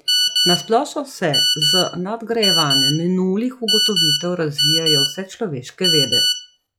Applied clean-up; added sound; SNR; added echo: classical method log-MMSE.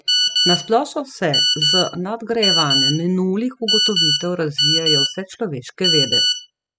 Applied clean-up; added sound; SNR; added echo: classical method spectral subtraction.